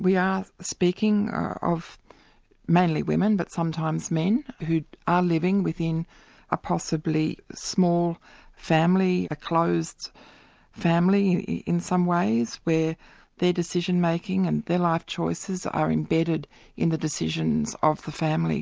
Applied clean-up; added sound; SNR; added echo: none; none; none; none.